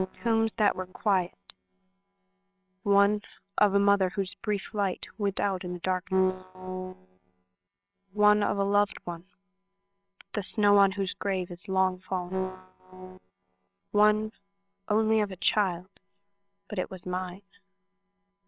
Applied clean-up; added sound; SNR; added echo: neural separator model SepFormer WHAMR!.